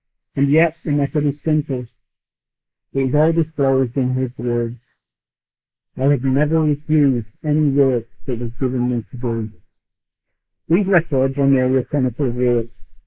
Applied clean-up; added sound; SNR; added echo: neural mask model Resemble Enhance denoiser.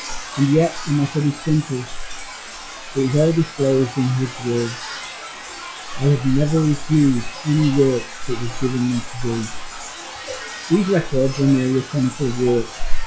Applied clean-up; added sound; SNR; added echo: classical method log-MMSE.